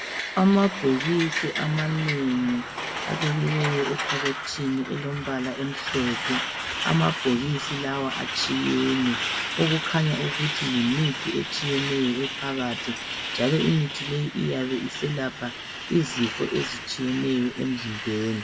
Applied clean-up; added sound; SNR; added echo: none; Truck; 5 dB; reverberation time 1.9 s.